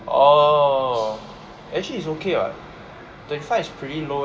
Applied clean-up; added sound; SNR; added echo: none; none; none; none.